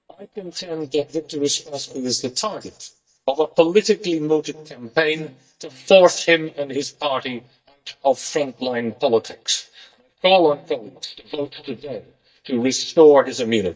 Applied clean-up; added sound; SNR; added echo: neural mask model DeepFilterNet 3.